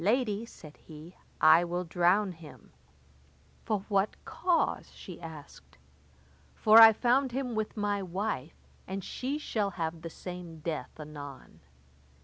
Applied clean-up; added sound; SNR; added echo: none; none; none; none.